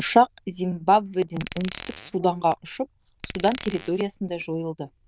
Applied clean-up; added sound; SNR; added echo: neural diffusion model UNIVERSE++.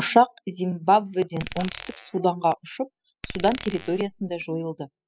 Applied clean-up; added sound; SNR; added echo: classical method spectral subtraction.